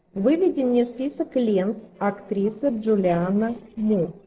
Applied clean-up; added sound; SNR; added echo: neural separator model SepFormer DNS4.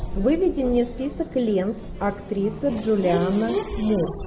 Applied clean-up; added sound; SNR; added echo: none; Race car, auto racing / Accelerating, revving, vroom; 7 dB; none.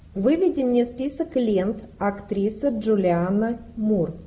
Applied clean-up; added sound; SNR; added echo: none; none; none; none.